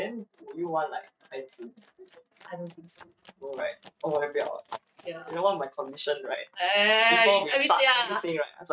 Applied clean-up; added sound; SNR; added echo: neural mask model RNNoise.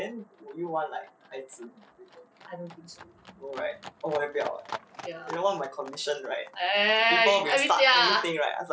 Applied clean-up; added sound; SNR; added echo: none; Livestock, farm animals, working animals; 19 dB; none.